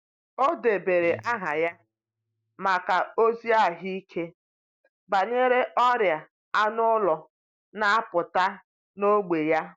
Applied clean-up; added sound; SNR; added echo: neural mask model DeepFilterNet 3.